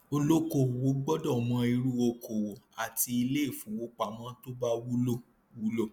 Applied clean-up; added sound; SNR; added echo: none; none; none; none.